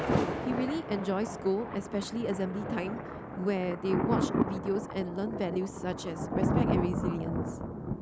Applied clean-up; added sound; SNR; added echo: none; Thunder; -1 dB; none.